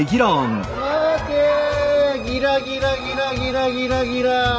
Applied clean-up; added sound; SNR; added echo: none; none; none; none.